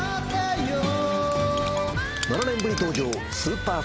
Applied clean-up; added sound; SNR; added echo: none; Writing; 15 dB; none.